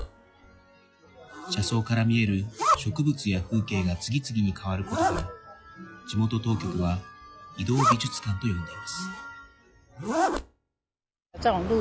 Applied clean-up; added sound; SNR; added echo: classical method log-MMSE.